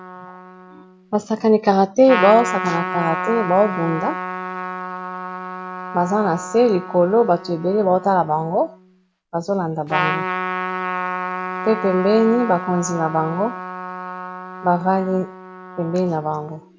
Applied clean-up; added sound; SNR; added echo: none; Trumpet; 8 dB; none.